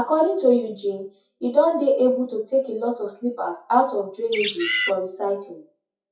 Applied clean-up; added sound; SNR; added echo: classical method WPE with log-MMSE.